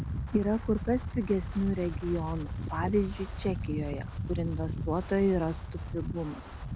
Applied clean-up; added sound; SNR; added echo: none; Wind; 5 dB; none.